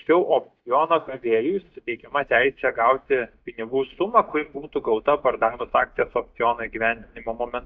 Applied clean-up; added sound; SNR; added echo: neural mask model DeepFilterNet 3.